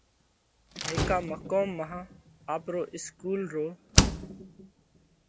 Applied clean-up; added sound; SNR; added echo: none; Slam; -2 dB; none.